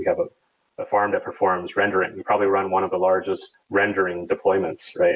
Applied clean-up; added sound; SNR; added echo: none; none; none; none.